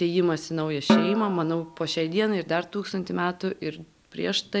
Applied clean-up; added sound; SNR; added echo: none; Snare drum; 3 dB; none.